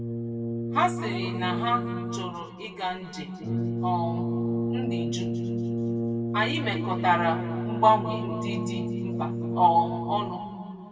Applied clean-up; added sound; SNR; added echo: none; Brass instrument; 1 dB; reverberation time 1.9 s.